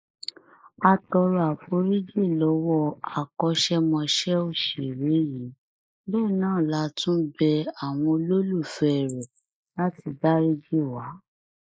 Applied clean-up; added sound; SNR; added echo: neural mask model Resemble Enhance denoiser.